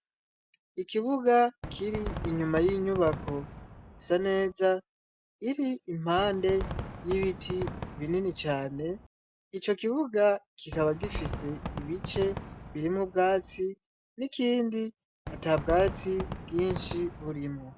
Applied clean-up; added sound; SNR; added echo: none; Fireworks; 11 dB; none.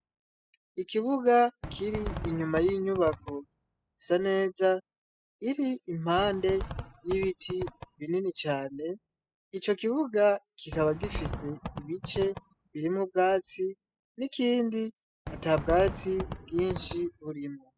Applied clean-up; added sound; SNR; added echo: classical method spectral subtraction.